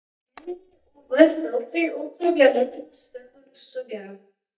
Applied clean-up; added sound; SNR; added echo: neural mask model DeepFilterNet 3.